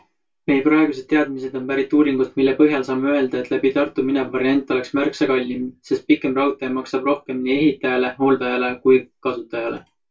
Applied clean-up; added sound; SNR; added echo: none; none; none; reverberation time 0.2 s.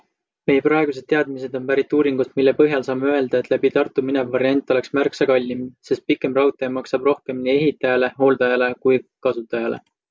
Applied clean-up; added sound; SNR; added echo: none; none; none; none.